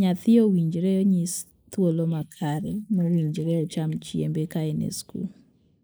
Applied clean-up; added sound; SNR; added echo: neural mask model Resemble Enhance denoiser.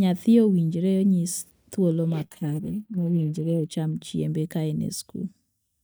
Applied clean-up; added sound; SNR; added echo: neural mask model DeepFilterNet 3.